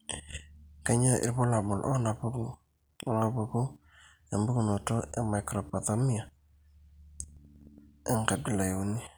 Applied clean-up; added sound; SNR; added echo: none; none; none; none.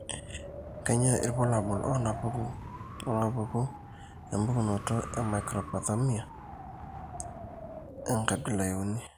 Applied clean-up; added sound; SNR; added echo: none; Wind; 10 dB; none.